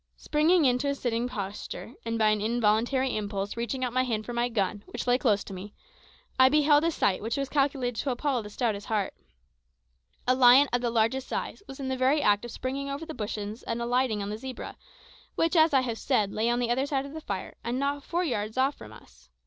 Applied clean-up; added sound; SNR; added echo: none; none; none; none.